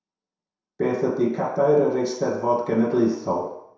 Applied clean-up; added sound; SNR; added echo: none; none; none; reverberation time 0.7 s.